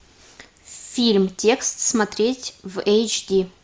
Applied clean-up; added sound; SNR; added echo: none; none; none; none.